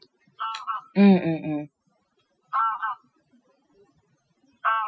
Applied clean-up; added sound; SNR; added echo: classical method Wiener filter.